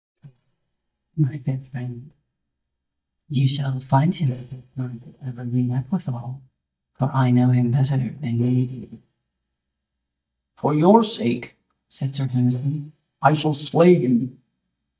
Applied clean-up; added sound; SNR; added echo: neural mask model DeepFilterNet 3.